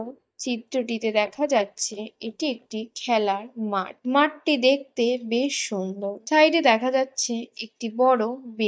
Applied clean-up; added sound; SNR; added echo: neural mask model DeepFilterNet 3.